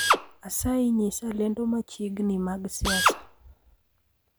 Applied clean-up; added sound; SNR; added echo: none; Drill; 2 dB; none.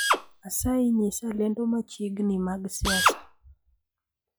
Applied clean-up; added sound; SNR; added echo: classical method log-MMSE.